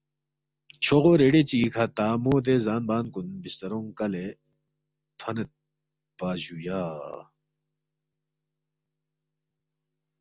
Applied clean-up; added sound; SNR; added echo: none; none; none; none.